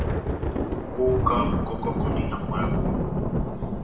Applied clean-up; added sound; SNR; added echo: none; Thunder; -5 dB; reverberation time 0.8 s.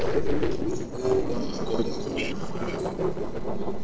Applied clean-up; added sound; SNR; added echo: neural separator model SepFormer DNS4.